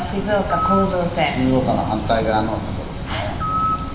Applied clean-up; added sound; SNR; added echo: none; Bird; 3 dB; reverberation time 1.4 s.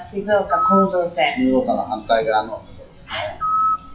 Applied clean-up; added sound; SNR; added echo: classical method WPE with log-MMSE.